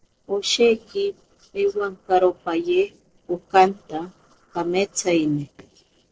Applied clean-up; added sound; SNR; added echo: neural separator model SepFormer DNS4.